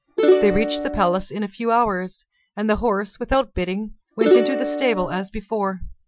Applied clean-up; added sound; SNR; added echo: classical method Wiener filter.